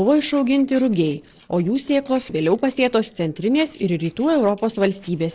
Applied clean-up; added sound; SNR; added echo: neural separator model SepFormer DNS4.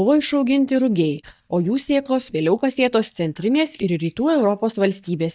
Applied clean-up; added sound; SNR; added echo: neural mask model DeepFilterNet 3.